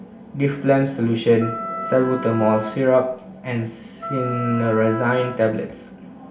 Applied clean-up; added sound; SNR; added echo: none; Wind instrument, woodwind instrument; 10 dB; reverberation time 0.2 s.